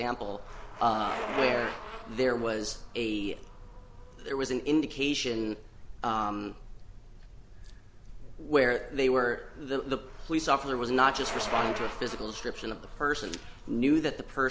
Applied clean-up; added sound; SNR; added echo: none; Bicycle; 12 dB; none.